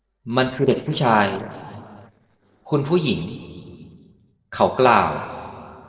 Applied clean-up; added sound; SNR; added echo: neural separator model SepFormer DNS4.